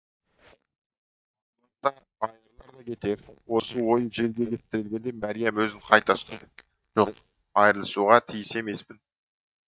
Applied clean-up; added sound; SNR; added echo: neural mask model DeepFilterNet 3.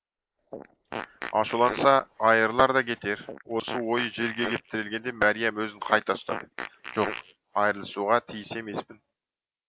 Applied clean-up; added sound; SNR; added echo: neural mask model Resemble Enhance denoiser.